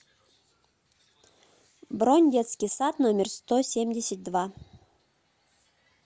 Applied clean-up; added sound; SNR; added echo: none; none; none; none.